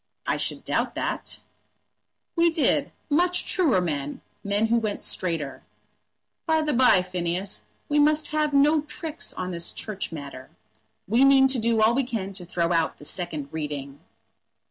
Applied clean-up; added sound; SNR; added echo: none; none; none; none.